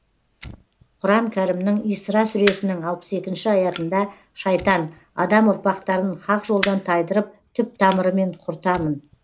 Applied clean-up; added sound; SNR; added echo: none; Fire; 17 dB; none.